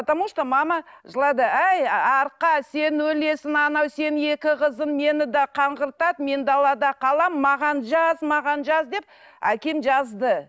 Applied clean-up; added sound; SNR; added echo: none; none; none; none.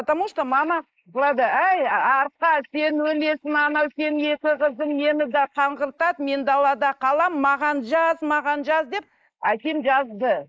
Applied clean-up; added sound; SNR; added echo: neural mask model Resemble Enhance denoiser.